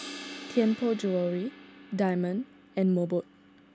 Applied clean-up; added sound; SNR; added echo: none; Crash cymbal; 16 dB; none.